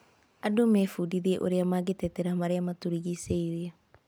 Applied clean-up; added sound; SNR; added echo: none; none; none; none.